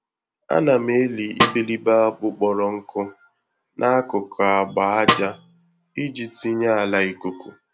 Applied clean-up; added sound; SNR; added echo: none; Snare drum; 3 dB; none.